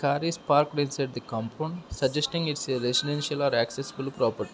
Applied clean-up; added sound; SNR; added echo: none; none; none; none.